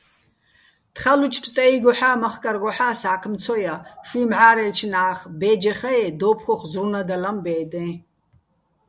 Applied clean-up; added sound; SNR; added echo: none; none; none; none.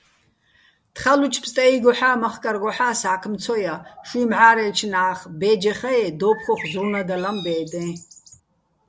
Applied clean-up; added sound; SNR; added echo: none; Bird; 16 dB; none.